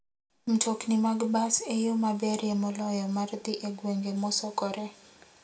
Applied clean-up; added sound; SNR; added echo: none; none; none; reverberation time 0.3 s.